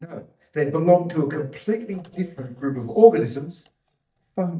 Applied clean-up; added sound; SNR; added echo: neural mask model DeepFilterNet 3.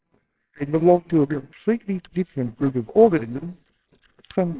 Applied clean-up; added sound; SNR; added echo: neural separator model SepFormer WHAMR!.